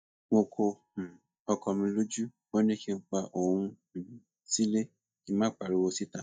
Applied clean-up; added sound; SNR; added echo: neural mask model DeepFilterNet 3.